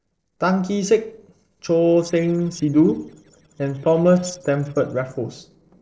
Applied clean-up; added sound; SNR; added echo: neural separator model SepFormer DNS4.